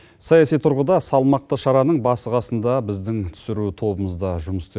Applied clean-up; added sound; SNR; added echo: none; none; none; none.